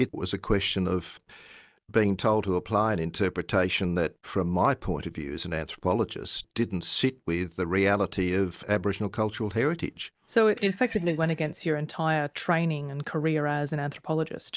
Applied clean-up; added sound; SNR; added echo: neural mask model DeepFilterNet 3.